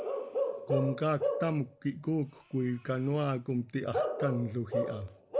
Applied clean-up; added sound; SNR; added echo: none; Bark / Livestock, farm animals, working animals; 3 dB; none.